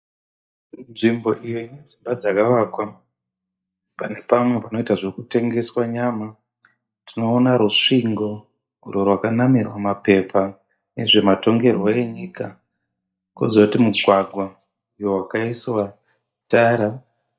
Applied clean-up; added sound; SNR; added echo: neural mask model DeepFilterNet 3.